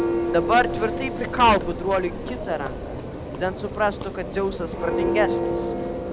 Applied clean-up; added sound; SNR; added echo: none; Church bell; 2 dB; none.